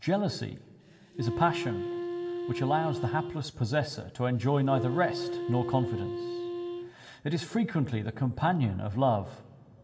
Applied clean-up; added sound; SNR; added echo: none; Wind instrument, woodwind instrument; 6 dB; reverberation time 2.4 s.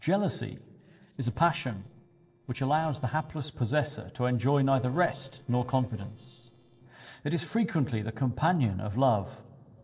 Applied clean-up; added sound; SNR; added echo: neural separator model SepFormer DNS4.